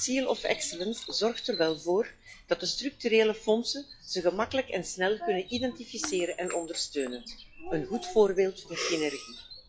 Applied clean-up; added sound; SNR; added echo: classical method log-MMSE.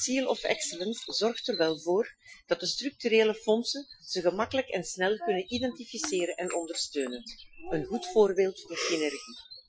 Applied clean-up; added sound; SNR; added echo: classical method Wiener filter.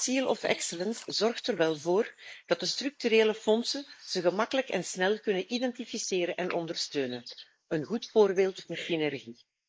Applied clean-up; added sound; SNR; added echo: neural mask model Resemble Enhance denoiser.